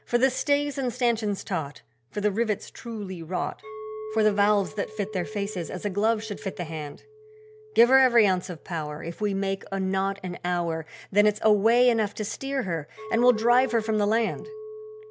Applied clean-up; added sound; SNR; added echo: none; Chink, clink; 16 dB; none.